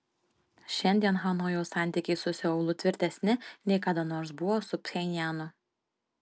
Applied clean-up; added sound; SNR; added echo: none; none; none; none.